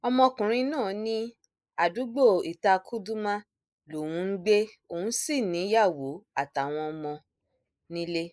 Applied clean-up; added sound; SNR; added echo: neural mask model Resemble Enhance denoiser.